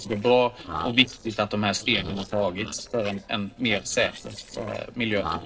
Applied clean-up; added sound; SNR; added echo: neural separator model SepFormer DNS4.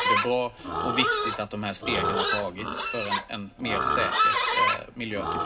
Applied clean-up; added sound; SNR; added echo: none; Livestock, farm animals, working animals; -5 dB; reverberation time 0.2 s.